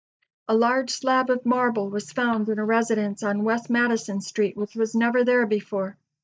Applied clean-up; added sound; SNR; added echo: neural mask model DeepFilterNet 3.